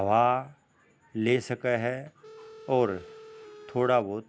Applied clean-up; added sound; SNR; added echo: none; Telephone; 19 dB; none.